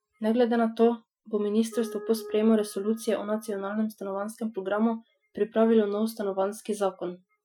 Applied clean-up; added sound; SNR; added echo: classical method Wiener filter.